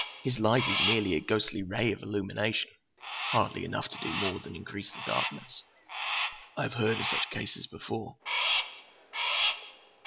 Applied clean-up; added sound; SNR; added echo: none; Crow; 2 dB; none.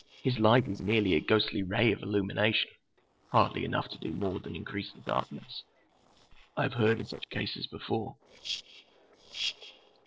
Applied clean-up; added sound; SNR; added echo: neural separator model SepFormer DNS4.